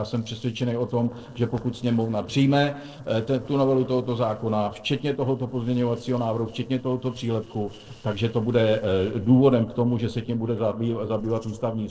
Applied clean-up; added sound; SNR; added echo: neural separator model SepFormer DNS4.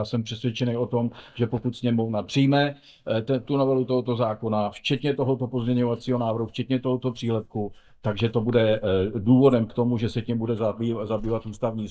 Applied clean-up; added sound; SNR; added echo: neural mask model DeepFilterNet 3.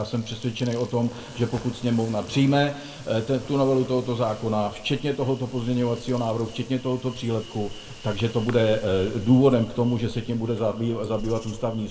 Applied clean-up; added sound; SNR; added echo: none; Insect; 16 dB; reverberation time 1.2 s.